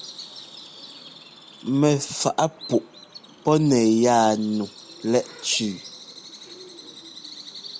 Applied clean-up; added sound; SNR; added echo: none; Bird vocalization, bird call, bird song; 18 dB; none.